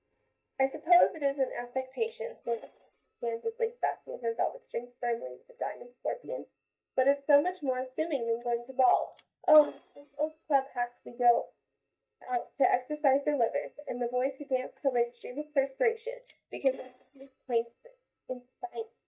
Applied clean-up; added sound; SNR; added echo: neural mask model DeepFilterNet 3.